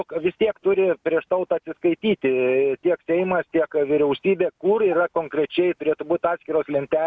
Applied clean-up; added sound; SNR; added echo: none; none; none; none.